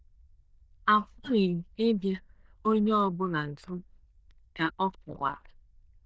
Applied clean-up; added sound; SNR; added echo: neural diffusion model UNIVERSE++.